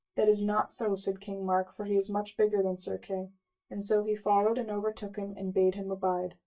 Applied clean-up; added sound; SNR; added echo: neural mask model DeepFilterNet 3.